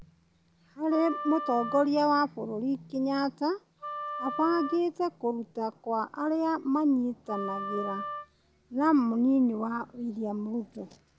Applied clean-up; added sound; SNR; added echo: none; Wind instrument, woodwind instrument; 10 dB; none.